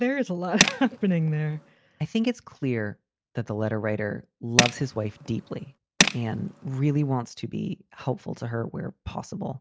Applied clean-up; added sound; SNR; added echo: none; Tools; -1 dB; none.